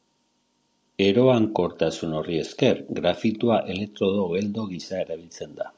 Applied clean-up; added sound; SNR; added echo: none; none; none; none.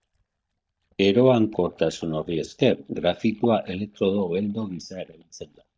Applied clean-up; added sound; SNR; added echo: neural mask model DeepFilterNet 3.